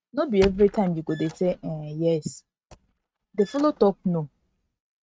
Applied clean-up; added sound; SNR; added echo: neural mask model RNNoise.